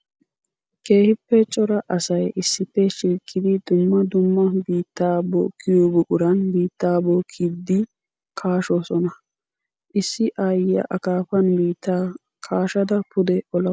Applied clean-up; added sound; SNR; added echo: none; none; none; none.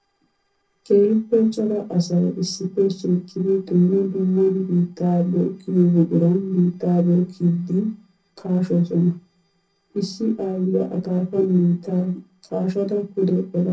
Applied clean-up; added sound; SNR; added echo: neural separator model SepFormer DNS4.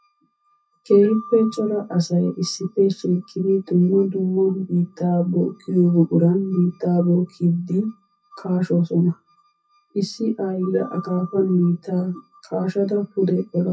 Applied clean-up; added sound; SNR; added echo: classical method WPE with log-MMSE.